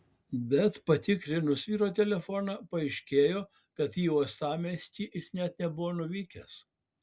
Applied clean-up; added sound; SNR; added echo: none; none; none; none.